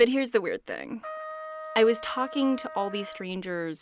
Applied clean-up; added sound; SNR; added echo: none; Trumpet; 13 dB; none.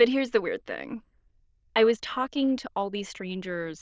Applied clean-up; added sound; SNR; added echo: neural diffusion model UNIVERSE++.